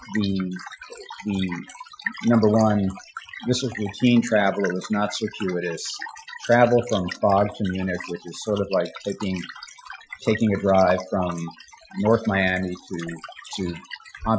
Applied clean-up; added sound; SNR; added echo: classical method Wiener filter.